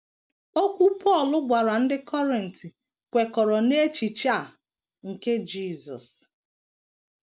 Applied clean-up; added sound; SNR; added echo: none; none; none; none.